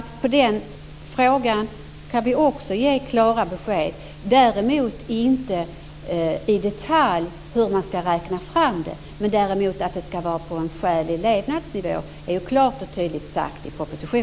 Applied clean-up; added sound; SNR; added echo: none; none; none; none.